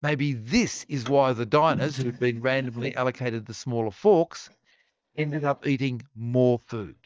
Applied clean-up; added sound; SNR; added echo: neural mask model DeepFilterNet 3.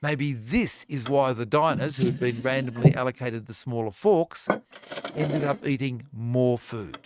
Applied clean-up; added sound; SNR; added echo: neural mask model RNNoise.